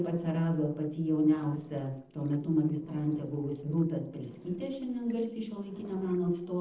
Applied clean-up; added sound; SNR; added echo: neural separator model SepFormer DNS4.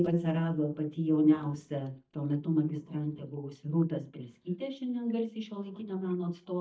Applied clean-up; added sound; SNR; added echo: neural mask model DeepFilterNet 3.